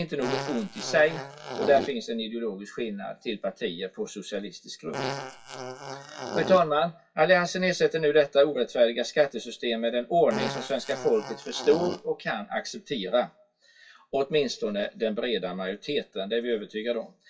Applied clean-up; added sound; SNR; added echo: classical method WPE with log-MMSE.